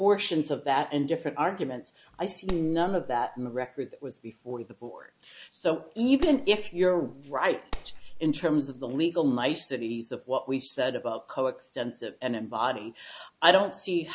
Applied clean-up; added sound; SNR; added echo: none; Clapping; 9 dB; none.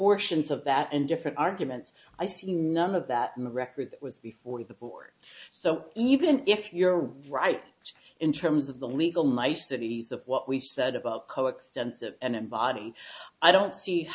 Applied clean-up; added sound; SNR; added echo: none; none; none; none.